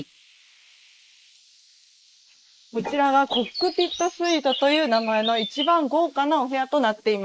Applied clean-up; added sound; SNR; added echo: neural mask model Resemble Enhance denoiser.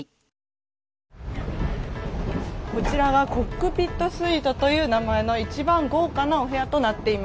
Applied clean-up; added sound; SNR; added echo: none; none; none; none.